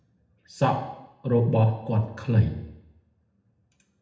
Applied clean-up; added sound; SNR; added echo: none; none; none; reverberation time 0.8 s.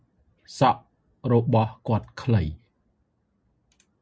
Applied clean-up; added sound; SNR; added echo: none; none; none; none.